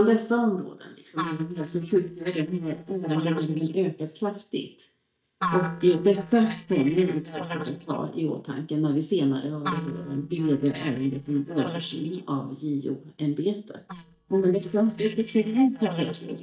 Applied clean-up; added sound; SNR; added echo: neural mask model DeepFilterNet 3.